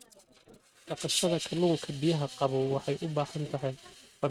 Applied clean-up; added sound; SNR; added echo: neural mask model RNNoise.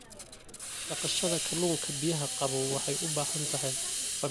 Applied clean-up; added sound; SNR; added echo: none; Hiss; -1 dB; none.